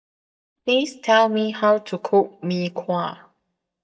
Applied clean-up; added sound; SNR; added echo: neural mask model DeepFilterNet 3.